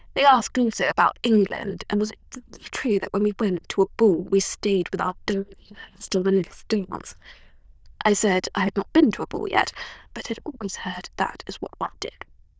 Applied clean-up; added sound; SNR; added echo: neural diffusion model UNIVERSE++.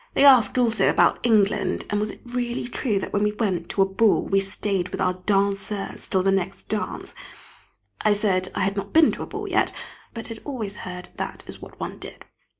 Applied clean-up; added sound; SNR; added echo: none; none; none; none.